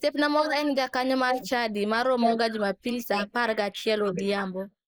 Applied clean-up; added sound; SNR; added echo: neural mask model Resemble Enhance denoiser.